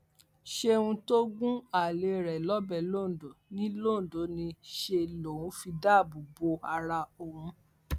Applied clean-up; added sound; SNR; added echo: none; none; none; none.